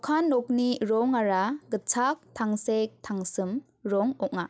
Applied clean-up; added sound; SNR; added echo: none; none; none; none.